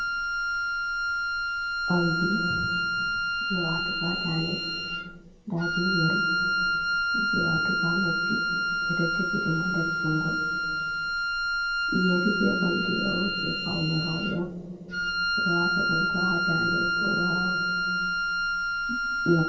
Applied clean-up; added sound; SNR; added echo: none; Wind instrument, woodwind instrument; -3 dB; reverberation time 2.0 s.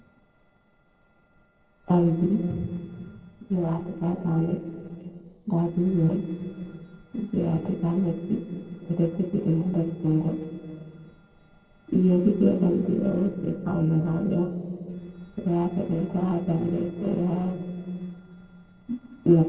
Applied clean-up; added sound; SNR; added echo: neural separator model SepFormer DNS4.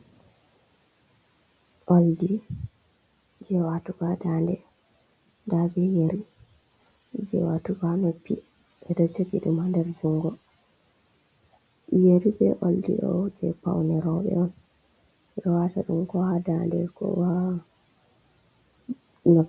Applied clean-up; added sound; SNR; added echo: none; none; none; none.